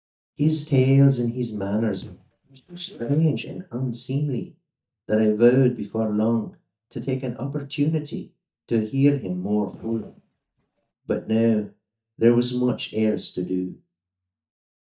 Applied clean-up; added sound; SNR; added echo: neural mask model DeepFilterNet 3.